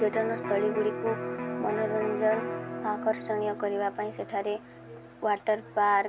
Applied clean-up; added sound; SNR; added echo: none; Electric guitar; 7 dB; none.